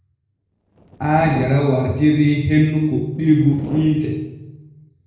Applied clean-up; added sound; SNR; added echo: neural separator model SepFormer DNS4.